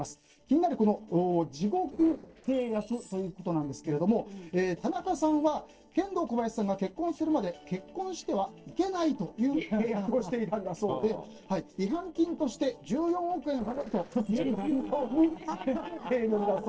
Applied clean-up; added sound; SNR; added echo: neural separator model SepFormer DNS4.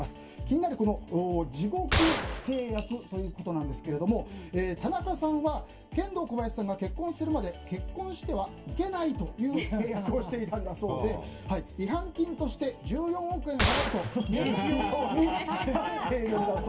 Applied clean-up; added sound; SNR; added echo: none; Gunshot, gunfire; 2 dB; reverberation time 0.2 s.